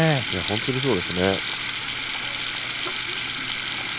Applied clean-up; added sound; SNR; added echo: none; Sink (filling or washing) / Water tap, faucet; -3 dB; none.